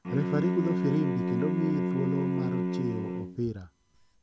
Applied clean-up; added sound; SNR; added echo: none; Bowed string instrument; -1 dB; none.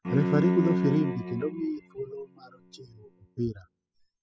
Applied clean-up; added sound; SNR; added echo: classical method spectral subtraction.